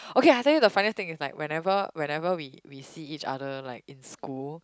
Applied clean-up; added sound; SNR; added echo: none; none; none; none.